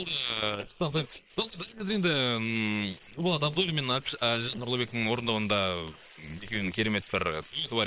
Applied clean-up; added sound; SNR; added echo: neural separator model SepFormer WHAM!.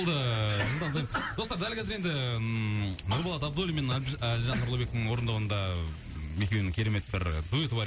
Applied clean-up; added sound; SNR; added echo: none; Thunder / Rain; 17 dB; none.